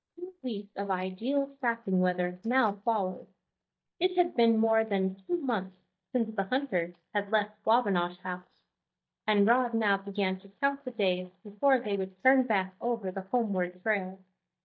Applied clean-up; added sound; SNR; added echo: neural mask model DeepFilterNet 3.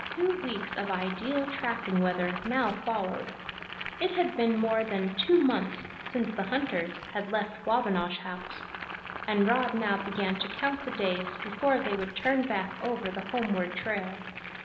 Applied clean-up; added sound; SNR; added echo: none; Boiling; 10 dB; reverberation time 0.8 s.